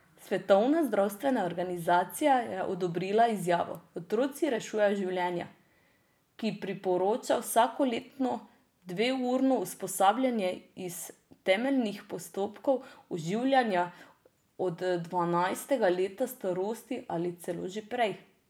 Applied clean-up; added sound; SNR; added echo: none; none; none; none.